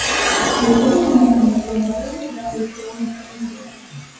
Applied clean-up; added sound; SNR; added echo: classical method WPE with log-MMSE.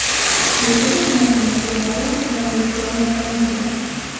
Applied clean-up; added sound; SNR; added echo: none; Boiling / Hiss; 2 dB; reverberation time 1.9 s.